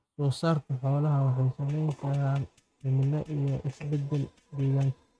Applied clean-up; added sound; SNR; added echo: neural mask model RNNoise.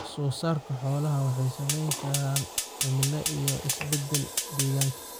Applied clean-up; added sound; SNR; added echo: none; Fire; 5 dB; none.